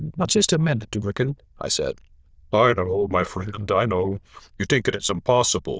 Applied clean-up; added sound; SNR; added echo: neural diffusion model UNIVERSE++.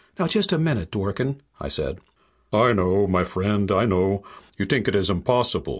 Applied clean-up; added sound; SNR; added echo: none; none; none; none.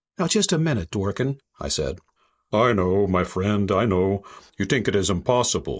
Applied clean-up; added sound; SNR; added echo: neural mask model Resemble Enhance denoiser.